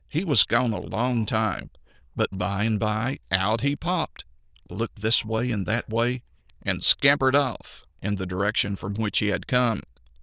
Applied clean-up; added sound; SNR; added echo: neural diffusion model UNIVERSE++.